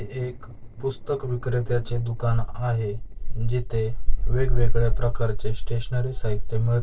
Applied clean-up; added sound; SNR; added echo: neural separator model SepFormer DNS4.